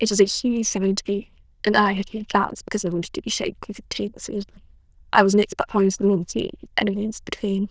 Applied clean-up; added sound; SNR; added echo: neural diffusion model UNIVERSE++.